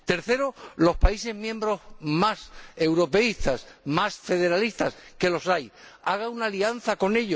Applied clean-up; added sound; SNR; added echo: none; none; none; none.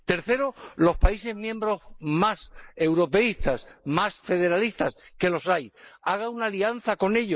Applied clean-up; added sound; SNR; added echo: neural mask model Resemble Enhance denoiser.